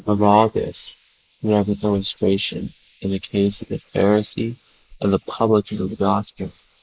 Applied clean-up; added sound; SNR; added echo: neural mask model Resemble Enhance denoiser.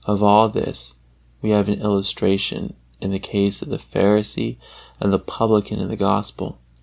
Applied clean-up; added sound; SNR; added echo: none; none; none; none.